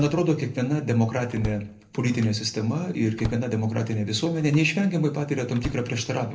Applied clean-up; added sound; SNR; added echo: none; Slam; 18 dB; reverberation time 0.3 s.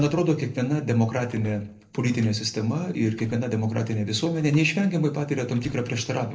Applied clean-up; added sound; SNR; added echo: neural separator model SepFormer DNS4.